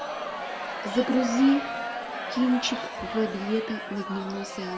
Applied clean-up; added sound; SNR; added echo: none; Crowd; 6 dB; reverberation time 0.9 s.